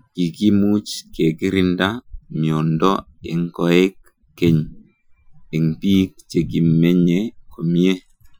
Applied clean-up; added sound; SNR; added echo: classical method Wiener filter.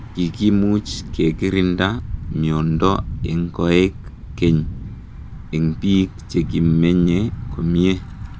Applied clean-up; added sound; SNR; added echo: none; Thunder / Bicycle; 10 dB; none.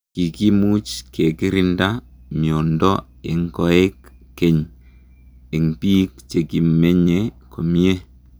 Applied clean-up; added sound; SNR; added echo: none; none; none; none.